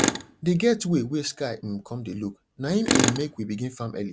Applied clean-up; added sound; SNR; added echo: none; Tools; 3 dB; none.